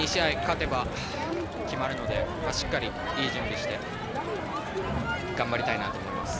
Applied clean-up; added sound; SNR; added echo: none; Crowd; -1 dB; none.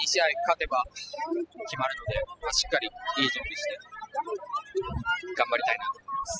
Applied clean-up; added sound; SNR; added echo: classical method spectral subtraction.